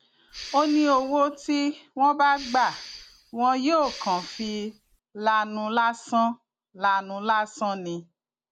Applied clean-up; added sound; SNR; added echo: none; Respiratory sounds; 16 dB; none.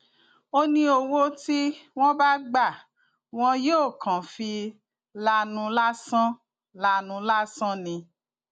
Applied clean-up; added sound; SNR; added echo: none; none; none; none.